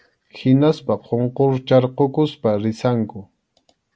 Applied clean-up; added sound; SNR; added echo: none; none; none; none.